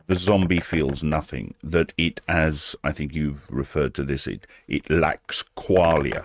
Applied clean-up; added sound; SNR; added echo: neural mask model RNNoise.